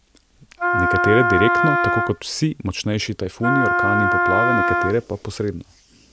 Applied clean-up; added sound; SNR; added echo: none; Wind instrument, woodwind instrument; -3 dB; none.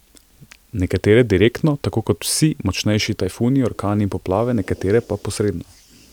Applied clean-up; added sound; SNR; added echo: none; none; none; none.